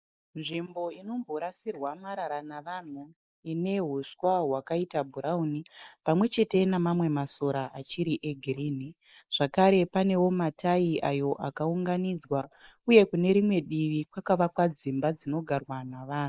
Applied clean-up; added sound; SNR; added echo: neural mask model Resemble Enhance denoiser.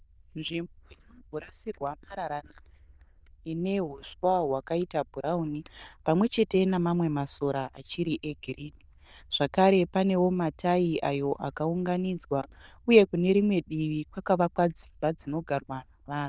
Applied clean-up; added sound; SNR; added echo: neural diffusion model UNIVERSE++.